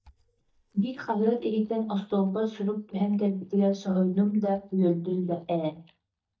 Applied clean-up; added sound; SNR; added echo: neural mask model DeepFilterNet 3.